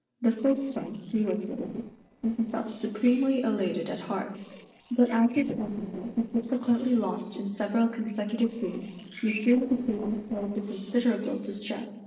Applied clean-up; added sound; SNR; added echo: neural separator model SepFormer DNS4.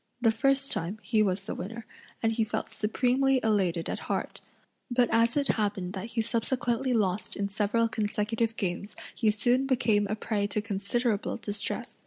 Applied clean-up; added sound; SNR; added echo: none; none; none; none.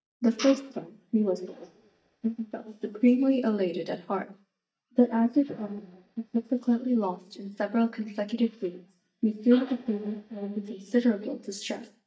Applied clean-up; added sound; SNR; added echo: neural mask model DeepFilterNet 3.